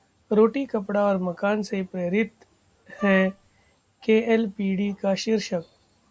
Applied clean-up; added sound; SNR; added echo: none; Wind instrument, woodwind instrument; 15 dB; none.